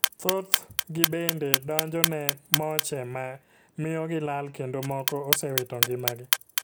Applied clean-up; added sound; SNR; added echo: none; Clock; -2 dB; none.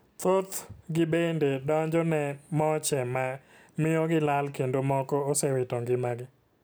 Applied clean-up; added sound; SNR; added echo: none; none; none; none.